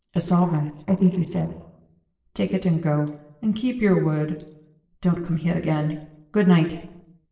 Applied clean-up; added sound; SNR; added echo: neural separator model SepFormer DNS4.